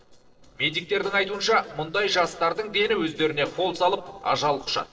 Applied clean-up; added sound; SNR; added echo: neural separator model SepFormer DNS4.